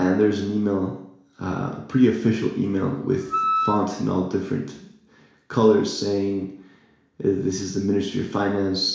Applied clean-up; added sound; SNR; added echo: none; Wind instrument, woodwind instrument; 4 dB; reverberation time 0.7 s.